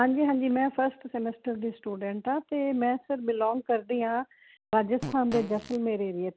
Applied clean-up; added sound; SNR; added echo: none; Fart; 12 dB; none.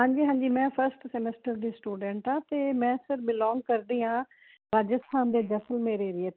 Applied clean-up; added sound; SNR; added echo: neural mask model Resemble Enhance denoiser.